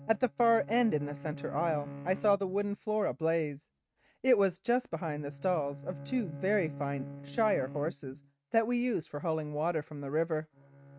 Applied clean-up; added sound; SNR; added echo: neural mask model RNNoise.